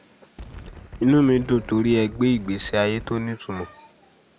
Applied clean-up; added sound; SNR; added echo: none; Wind; 17 dB; none.